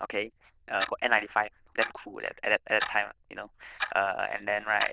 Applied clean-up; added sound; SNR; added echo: neural diffusion model UNIVERSE++.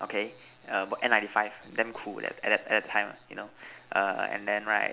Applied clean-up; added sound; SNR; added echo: none; none; none; none.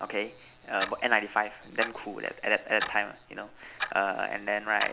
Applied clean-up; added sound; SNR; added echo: none; Clock; 10 dB; none.